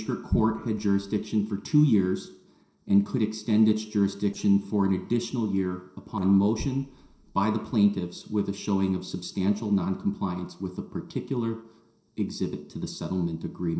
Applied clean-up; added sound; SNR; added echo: neural separator model SepFormer DNS4.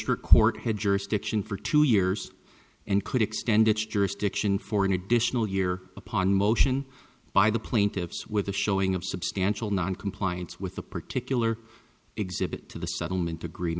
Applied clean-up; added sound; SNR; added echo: none; none; none; none.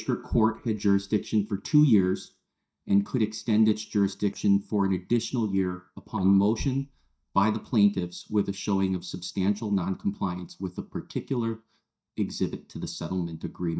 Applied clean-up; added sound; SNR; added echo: neural mask model DeepFilterNet 3.